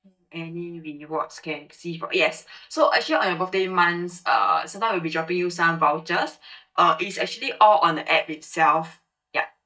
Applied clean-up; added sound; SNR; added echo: neural mask model DeepFilterNet 3.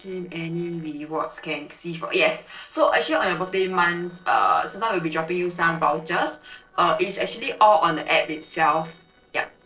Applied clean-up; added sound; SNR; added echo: neural separator model SepFormer DNS4.